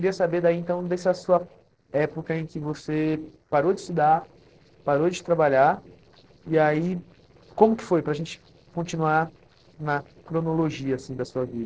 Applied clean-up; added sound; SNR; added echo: neural separator model SepFormer DNS4.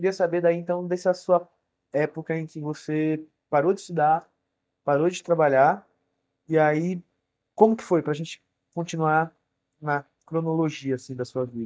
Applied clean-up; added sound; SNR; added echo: neural mask model DeepFilterNet 3.